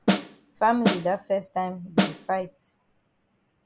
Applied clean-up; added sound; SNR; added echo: none; Snare drum; -3 dB; none.